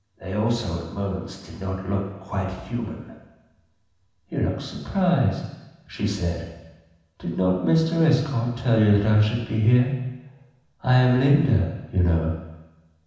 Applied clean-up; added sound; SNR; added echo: none; none; none; reverberation time 1.1 s.